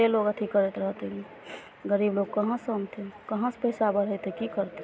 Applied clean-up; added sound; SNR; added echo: none; none; none; none.